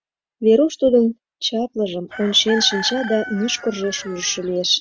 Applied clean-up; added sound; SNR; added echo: none; Chicken, rooster; 13 dB; none.